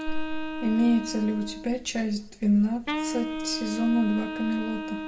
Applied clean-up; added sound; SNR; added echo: none; Wind instrument, woodwind instrument; 8 dB; reverberation time 0.4 s.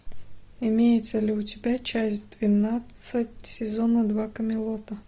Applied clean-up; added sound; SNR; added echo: none; none; none; none.